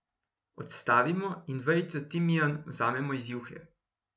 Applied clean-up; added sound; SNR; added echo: none; none; none; none.